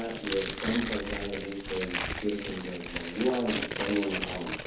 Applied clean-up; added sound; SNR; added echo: none; Tearing; 4 dB; reverberation time 0.5 s.